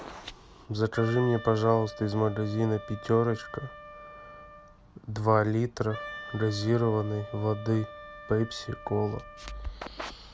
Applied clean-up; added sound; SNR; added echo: none; Wind instrument, woodwind instrument; 16 dB; none.